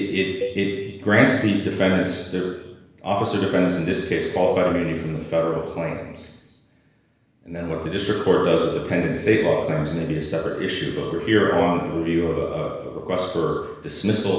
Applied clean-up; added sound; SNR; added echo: none; Cowbell; 13 dB; reverberation time 1.0 s.